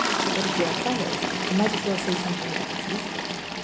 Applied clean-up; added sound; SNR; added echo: none; Toilet flush; -2 dB; none.